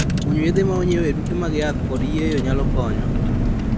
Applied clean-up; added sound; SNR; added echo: none; Car; -4 dB; none.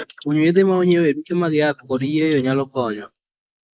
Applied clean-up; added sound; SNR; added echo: neural mask model Resemble Enhance denoiser.